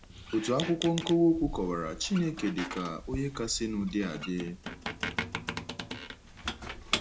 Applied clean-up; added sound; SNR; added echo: none; Squeak; 7 dB; none.